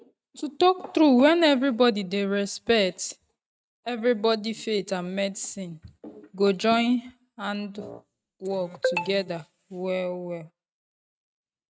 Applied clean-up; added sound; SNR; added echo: neural mask model RNNoise.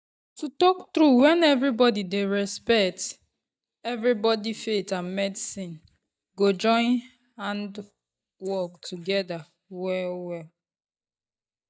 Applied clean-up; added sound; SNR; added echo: neural mask model DeepFilterNet 3.